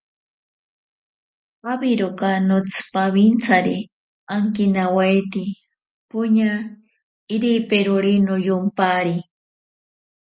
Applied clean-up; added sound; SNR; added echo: none; none; none; none.